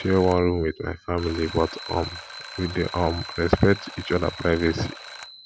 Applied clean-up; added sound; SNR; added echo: none; Alarm; 15 dB; none.